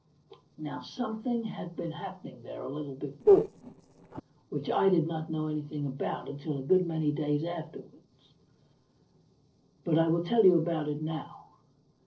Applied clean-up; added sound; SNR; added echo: neural separator model SepFormer DNS4.